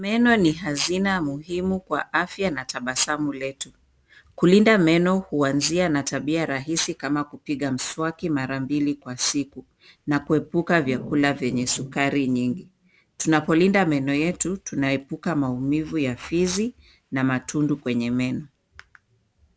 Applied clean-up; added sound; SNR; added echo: none; none; none; none.